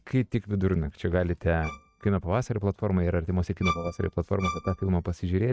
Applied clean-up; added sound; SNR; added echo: neural mask model RNNoise.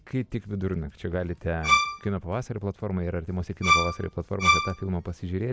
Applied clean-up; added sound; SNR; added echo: none; Bowed string instrument; -4 dB; none.